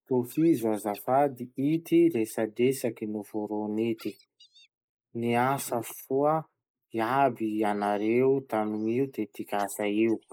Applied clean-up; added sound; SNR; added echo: neural mask model Resemble Enhance denoiser.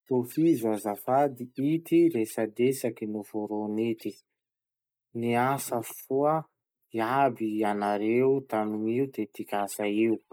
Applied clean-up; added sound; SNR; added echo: neural mask model DeepFilterNet 3.